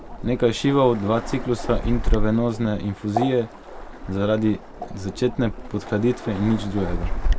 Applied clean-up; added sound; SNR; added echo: none; Waves, surf; 4 dB; none.